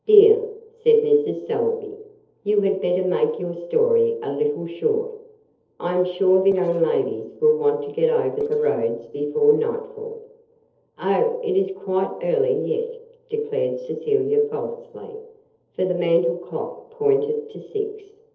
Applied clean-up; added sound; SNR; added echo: neural separator model SepFormer DNS4.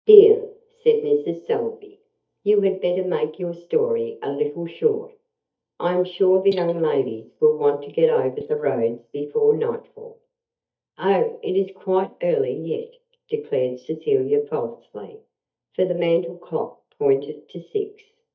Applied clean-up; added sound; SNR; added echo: neural mask model DeepFilterNet 3.